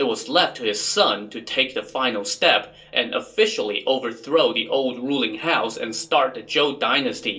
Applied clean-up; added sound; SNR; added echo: none; none; none; reverberation time 0.2 s.